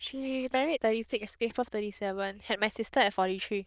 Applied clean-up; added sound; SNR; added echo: neural diffusion model UNIVERSE++.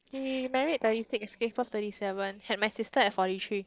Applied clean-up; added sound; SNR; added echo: neural separator model SepFormer DNS4.